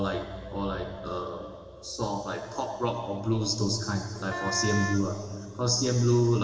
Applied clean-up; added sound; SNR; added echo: none; Wind instrument, woodwind instrument; 7 dB; reverberation time 2.8 s.